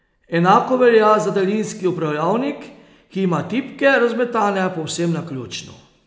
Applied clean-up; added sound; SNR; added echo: none; none; none; none.